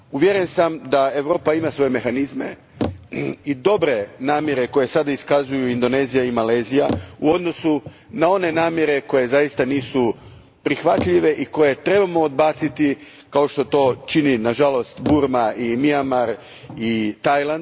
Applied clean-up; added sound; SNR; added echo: none; Bicycle; 16 dB; none.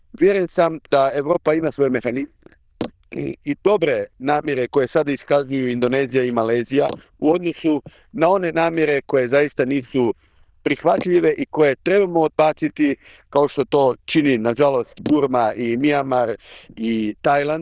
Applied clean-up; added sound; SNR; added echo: neural diffusion model UNIVERSE++.